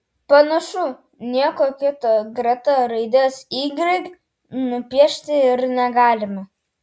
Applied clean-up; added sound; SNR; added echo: none; none; none; none.